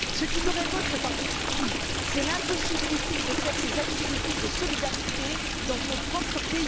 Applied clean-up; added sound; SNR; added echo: none; Stream; -5 dB; none.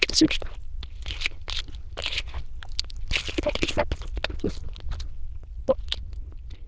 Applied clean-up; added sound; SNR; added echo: neural diffusion model UNIVERSE++.